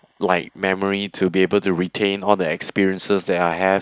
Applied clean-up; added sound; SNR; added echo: neural mask model Resemble Enhance denoiser.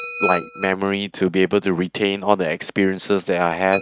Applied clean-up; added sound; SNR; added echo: neural mask model RNNoise.